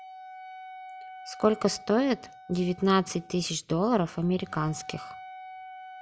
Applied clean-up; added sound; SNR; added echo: none; Wind instrument, woodwind instrument; 17 dB; none.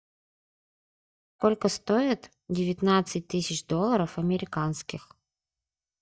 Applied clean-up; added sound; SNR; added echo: neural mask model DeepFilterNet 3.